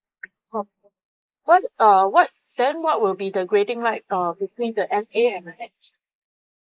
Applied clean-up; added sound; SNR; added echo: neural mask model Resemble Enhance denoiser.